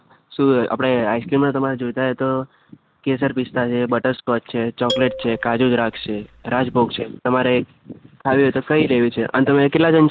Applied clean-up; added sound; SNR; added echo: none; Marimba, xylophone; 12 dB; none.